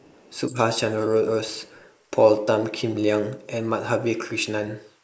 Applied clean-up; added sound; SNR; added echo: neural mask model Resemble Enhance denoiser.